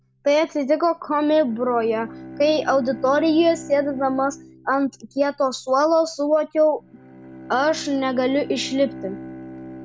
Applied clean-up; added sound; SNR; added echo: none; Bowed string instrument; 17 dB; none.